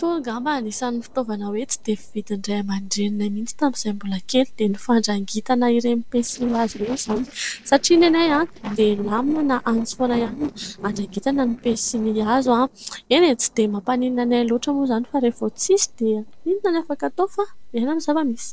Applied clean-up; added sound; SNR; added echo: neural separator model SepFormer DNS4.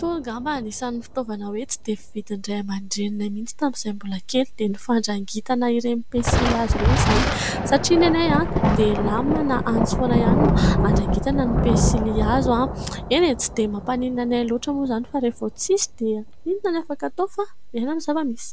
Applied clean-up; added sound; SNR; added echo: none; Thunder; 1 dB; none.